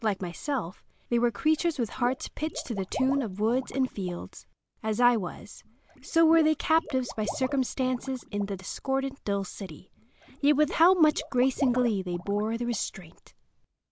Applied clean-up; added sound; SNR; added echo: none; Water / Liquid; 17 dB; none.